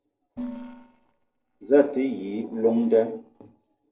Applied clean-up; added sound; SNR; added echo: neural separator model SepFormer DNS4.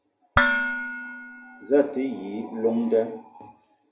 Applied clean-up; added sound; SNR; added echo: none; Dishes, pots, and pans; 0 dB; reverberation time 0.3 s.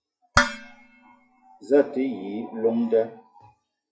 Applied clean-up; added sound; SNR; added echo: classical method WPE with log-MMSE.